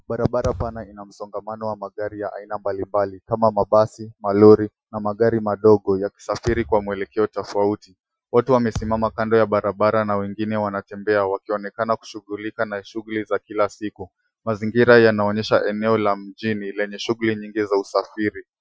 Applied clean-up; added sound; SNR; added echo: classical method Wiener filter.